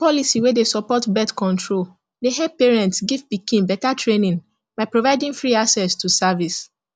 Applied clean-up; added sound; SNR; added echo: none; none; none; none.